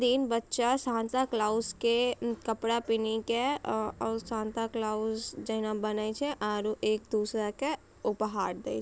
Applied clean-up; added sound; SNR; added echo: none; none; none; none.